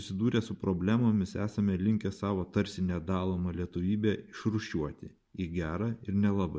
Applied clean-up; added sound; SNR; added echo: none; none; none; none.